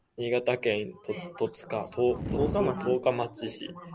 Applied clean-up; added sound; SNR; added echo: none; Fire; 8 dB; none.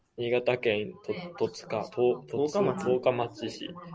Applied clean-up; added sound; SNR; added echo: none; none; none; none.